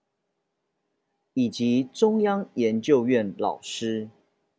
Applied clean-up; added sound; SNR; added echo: none; none; none; none.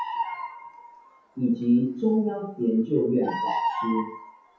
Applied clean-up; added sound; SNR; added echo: classical method WPE with log-MMSE.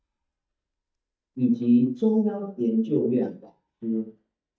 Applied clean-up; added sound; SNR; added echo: neural mask model DeepFilterNet 3.